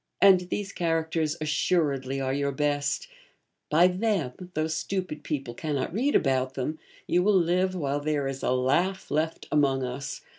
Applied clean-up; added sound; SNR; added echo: none; none; none; none.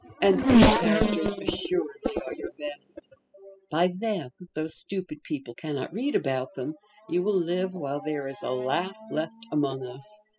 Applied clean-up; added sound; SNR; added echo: classical method spectral subtraction.